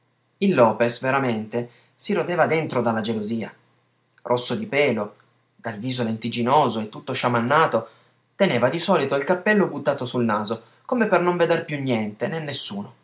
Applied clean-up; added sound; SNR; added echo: none; none; none; none.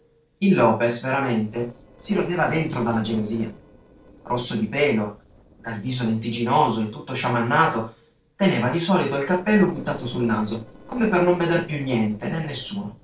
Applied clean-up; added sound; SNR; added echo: neural separator model SepFormer DNS4.